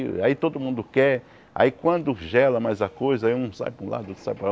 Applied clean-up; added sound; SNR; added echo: none; none; none; none.